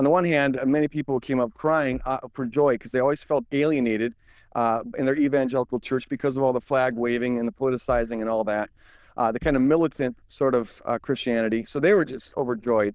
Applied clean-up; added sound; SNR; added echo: neural diffusion model UNIVERSE++.